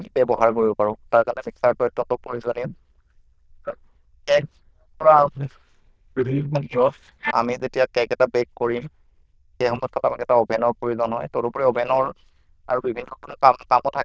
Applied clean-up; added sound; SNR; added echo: neural diffusion model UNIVERSE++.